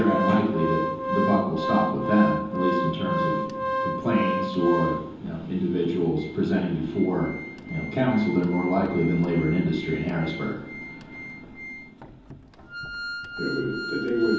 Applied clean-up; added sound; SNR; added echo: none; Organ; 6 dB; reverberation time 0.9 s.